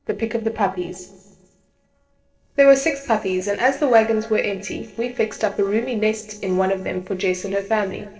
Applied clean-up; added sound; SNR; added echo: neural separator model SepFormer DNS4.